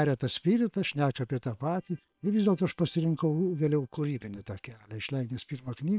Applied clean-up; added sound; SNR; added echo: neural separator model SepFormer WHAM!.